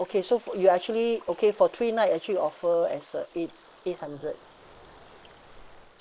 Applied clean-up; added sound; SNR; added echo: neural mask model Resemble Enhance denoiser.